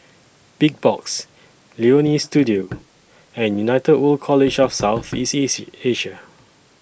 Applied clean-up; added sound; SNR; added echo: neural mask model Resemble Enhance denoiser.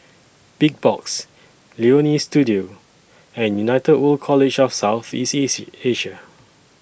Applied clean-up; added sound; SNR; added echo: none; none; none; none.